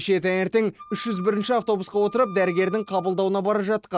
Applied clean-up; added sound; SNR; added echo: neural mask model RNNoise.